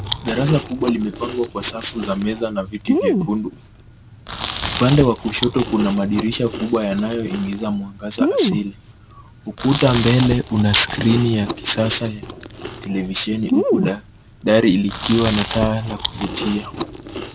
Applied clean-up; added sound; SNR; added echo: none; Chewing, mastication; 6 dB; none.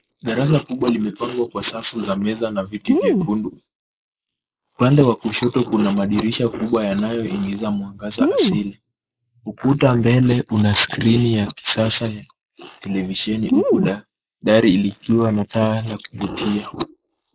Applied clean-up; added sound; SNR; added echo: neural mask model Resemble Enhance denoiser.